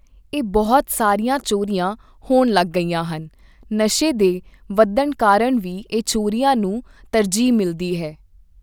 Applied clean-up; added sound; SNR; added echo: none; none; none; none.